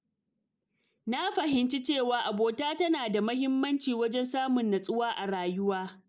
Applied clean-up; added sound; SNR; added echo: neural mask model Resemble Enhance denoiser.